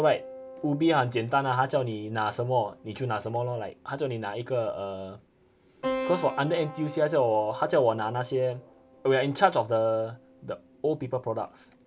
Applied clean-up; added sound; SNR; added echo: none; Keyboard (musical); 14 dB; none.